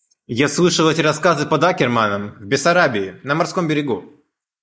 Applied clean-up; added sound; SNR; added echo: neural mask model Resemble Enhance denoiser.